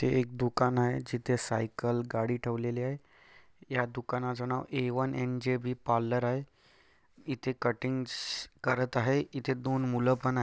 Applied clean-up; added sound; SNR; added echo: none; none; none; none.